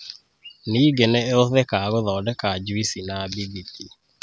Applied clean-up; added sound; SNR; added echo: none; none; none; none.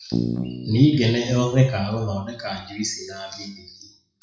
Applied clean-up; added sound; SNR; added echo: classical method WPE with log-MMSE.